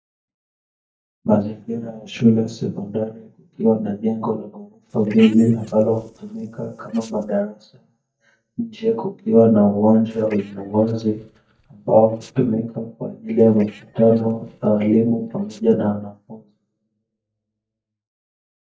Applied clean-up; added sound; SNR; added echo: neural mask model DeepFilterNet 3.